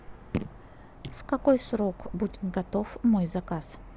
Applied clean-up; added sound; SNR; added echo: none; Raindrop / Drip; 11 dB; none.